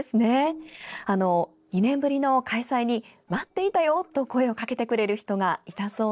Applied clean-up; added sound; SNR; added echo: neural separator model SepFormer DNS4.